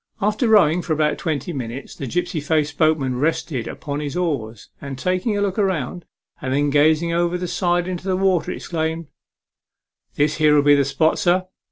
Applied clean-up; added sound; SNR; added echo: none; none; none; none.